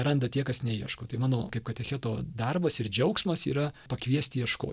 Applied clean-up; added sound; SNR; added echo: none; none; none; none.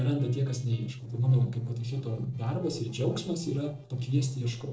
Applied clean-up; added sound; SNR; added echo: neural separator model SepFormer DNS4.